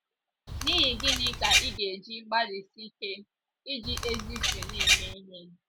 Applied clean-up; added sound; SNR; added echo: none; Bird vocalization, bird call, bird song; -4 dB; none.